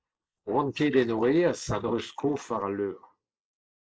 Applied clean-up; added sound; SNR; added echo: neural mask model Resemble Enhance denoiser.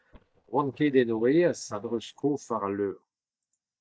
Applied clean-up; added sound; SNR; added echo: neural mask model DeepFilterNet 3.